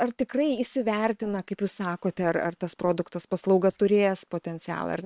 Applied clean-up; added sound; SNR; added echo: neural separator model SepFormer WHAM!.